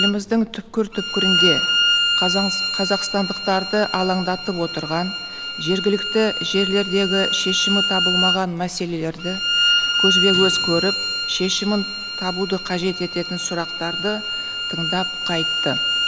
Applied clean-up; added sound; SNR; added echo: none; Bowed string instrument; 0 dB; none.